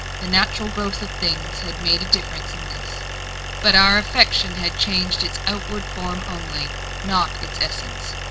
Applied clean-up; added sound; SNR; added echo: none; Idling; 6 dB; none.